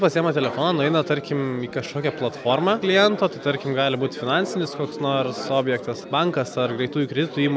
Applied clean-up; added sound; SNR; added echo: none; none; none; none.